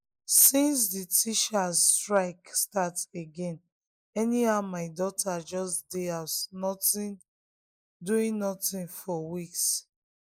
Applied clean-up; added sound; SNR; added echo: neural mask model Resemble Enhance denoiser.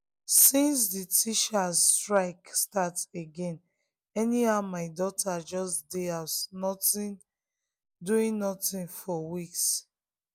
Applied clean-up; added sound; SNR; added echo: none; none; none; none.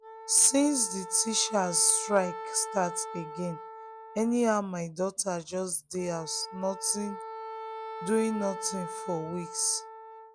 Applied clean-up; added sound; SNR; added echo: none; Wind instrument, woodwind instrument; 12 dB; none.